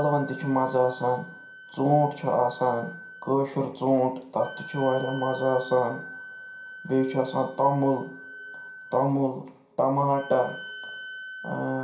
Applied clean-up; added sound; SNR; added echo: none; Wind instrument, woodwind instrument; 16 dB; reverberation time 0.5 s.